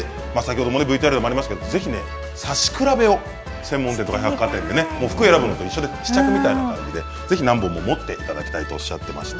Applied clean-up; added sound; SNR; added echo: none; none; none; none.